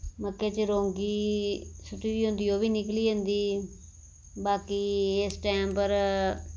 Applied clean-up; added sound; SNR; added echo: none; none; none; none.